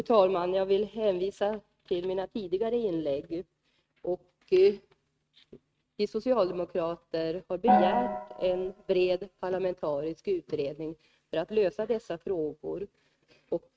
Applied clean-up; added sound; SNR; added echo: neural mask model RNNoise.